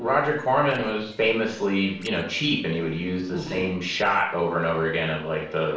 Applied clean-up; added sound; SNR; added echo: neural separator model SepFormer DNS4.